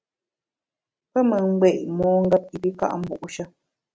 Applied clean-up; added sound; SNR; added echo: none; none; none; none.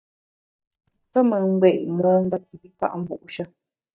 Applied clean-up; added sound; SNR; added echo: neural mask model DeepFilterNet 3.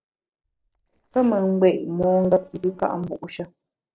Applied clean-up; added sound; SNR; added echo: neural separator model SepFormer DNS4.